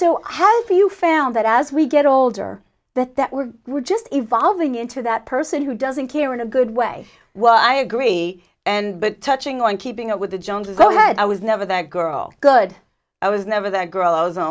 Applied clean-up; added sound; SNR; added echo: none; none; none; none.